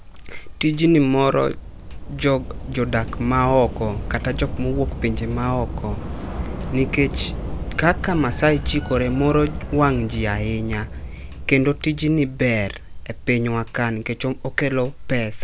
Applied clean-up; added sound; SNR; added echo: none; Subway, metro, underground / Train; 9 dB; none.